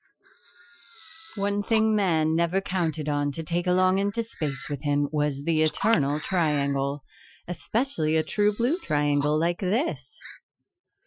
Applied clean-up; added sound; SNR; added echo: classical method Wiener filter.